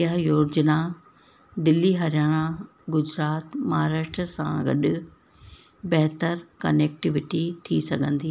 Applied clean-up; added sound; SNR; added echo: none; none; none; none.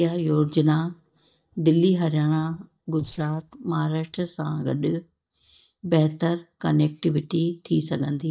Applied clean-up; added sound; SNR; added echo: neural mask model DeepFilterNet 3.